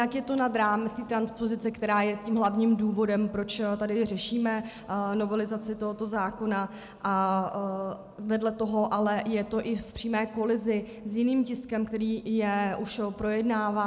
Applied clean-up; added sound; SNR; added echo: none; none; none; none.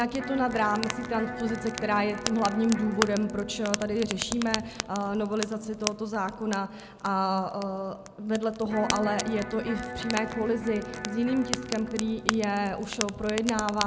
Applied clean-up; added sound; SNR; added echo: none; Fire + Electric guitar; 7 dB; none.